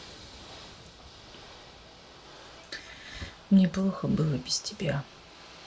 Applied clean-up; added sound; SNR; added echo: none; Ocean / Boat, Water vehicle; 18 dB; none.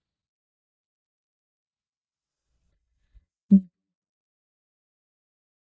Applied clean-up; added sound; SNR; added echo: neural mask model DeepFilterNet 3.